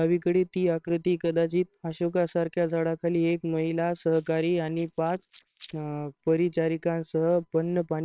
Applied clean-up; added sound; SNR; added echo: neural separator model SepFormer WHAMR!.